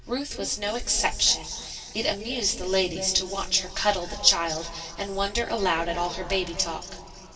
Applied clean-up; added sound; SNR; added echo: none; none; none; reverberation time 3.0 s.